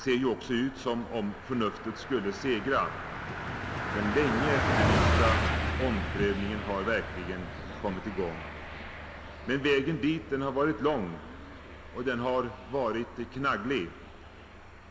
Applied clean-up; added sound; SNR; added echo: none; Car passing by; 2 dB; reverberation time 0.7 s.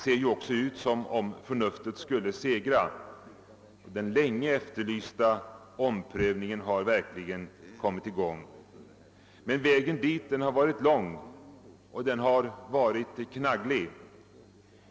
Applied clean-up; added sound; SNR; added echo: none; none; none; none.